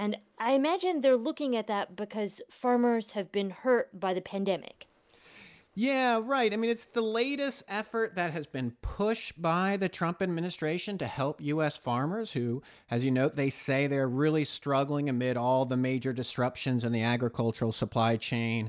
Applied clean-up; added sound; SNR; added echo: none; none; none; none.